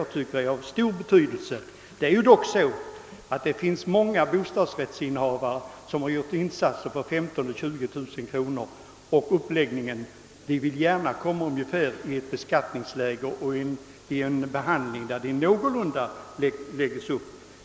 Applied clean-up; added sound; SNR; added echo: none; none; none; none.